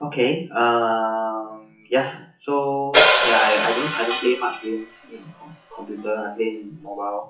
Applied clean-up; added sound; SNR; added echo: classical method WPE with log-MMSE.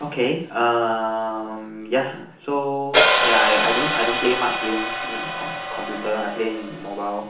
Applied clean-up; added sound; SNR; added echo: none; Hi-hat; 1 dB; reverberation time 0.7 s.